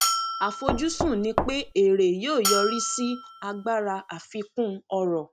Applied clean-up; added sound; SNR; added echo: none; Knock + Bell; 3 dB; none.